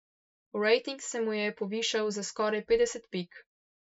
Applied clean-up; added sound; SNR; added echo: neural mask model Resemble Enhance denoiser.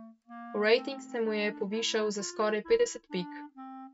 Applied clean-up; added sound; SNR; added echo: neural mask model RNNoise.